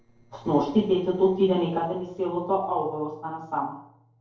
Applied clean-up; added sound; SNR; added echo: neural separator model SepFormer DNS4.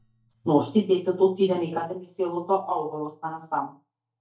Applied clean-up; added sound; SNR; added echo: neural mask model DeepFilterNet 3.